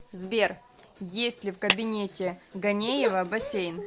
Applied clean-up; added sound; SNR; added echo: none; Clapping; 3 dB; none.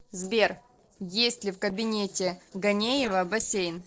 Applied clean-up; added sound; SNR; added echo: neural separator model SepFormer DNS4.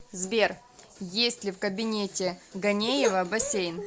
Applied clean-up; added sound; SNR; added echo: none; none; none; none.